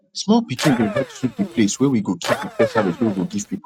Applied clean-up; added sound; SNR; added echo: neural mask model RNNoise.